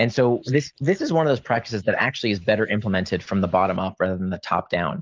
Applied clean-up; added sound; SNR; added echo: neural mask model Resemble Enhance denoiser.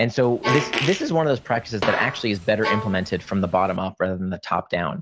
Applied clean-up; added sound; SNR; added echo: none; Bowed string instrument + Fart; 6 dB; none.